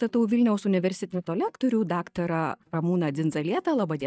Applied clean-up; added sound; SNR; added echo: neural mask model DeepFilterNet 3.